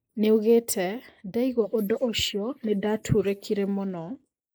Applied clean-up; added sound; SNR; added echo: neural mask model Resemble Enhance denoiser.